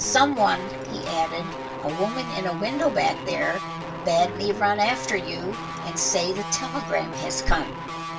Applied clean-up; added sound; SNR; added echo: none; Guitar; 7 dB; reverberation time 0.2 s.